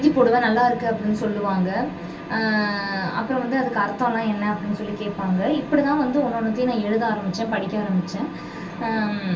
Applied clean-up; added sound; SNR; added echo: none; none; none; reverberation time 0.2 s.